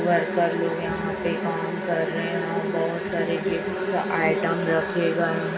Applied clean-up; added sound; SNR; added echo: none; none; none; reverberation time 0.3 s.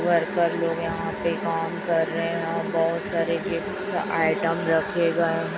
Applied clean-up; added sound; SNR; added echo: none; none; none; none.